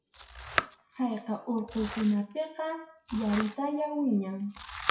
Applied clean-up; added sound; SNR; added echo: classical method WPE with log-MMSE.